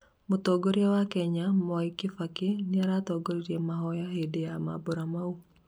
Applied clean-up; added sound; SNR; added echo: none; none; none; none.